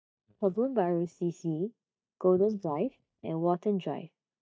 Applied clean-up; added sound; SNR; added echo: neural mask model DeepFilterNet 3.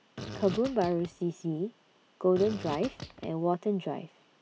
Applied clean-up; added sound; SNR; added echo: none; Fart; 11 dB; none.